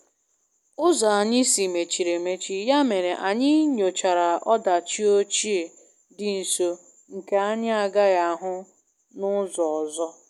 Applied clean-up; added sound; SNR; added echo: none; none; none; none.